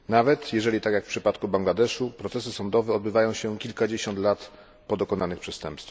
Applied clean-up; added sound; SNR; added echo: none; none; none; none.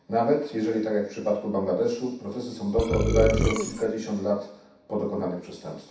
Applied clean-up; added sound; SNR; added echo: none; Burping, eructation; -2 dB; reverberation time 0.7 s.